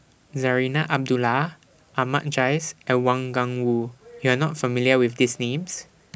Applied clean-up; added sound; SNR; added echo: none; none; none; none.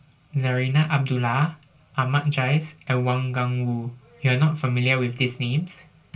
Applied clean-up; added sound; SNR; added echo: none; none; none; reverberation time 0.2 s.